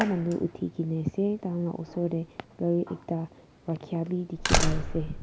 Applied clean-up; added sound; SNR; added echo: none; Slam; 3 dB; none.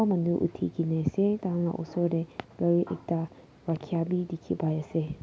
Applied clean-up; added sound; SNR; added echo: none; none; none; none.